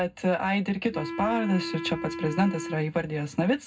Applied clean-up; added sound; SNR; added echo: none; Wind instrument, woodwind instrument; 9 dB; reverberation time 0.3 s.